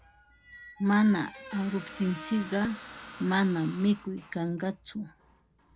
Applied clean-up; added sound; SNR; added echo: none; Squeak; 17 dB; none.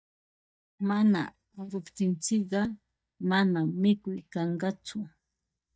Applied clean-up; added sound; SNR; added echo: neural mask model DeepFilterNet 3.